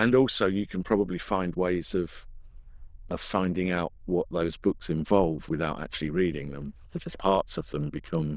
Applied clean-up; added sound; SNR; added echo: neural diffusion model UNIVERSE++.